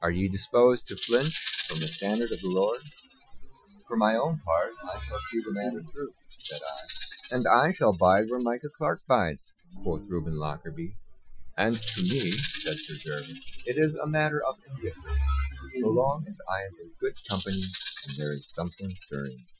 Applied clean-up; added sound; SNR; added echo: classical method Wiener filter.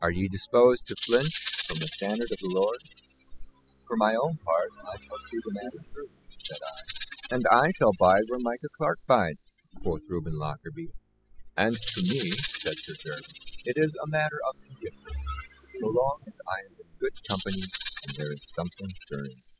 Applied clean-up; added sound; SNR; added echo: classical method spectral subtraction.